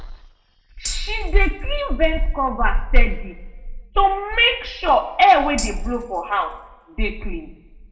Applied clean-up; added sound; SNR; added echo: none; Tambourine; 17 dB; reverberation time 0.7 s.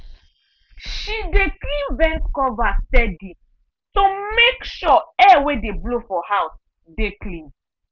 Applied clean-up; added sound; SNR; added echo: none; none; none; none.